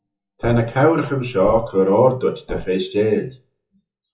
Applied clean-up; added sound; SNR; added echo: classical method WPE with log-MMSE.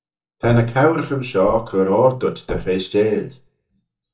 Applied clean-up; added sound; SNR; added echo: neural mask model DeepFilterNet 3.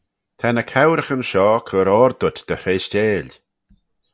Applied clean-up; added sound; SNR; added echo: none; none; none; none.